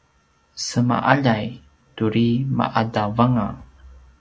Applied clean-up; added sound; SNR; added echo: none; none; none; none.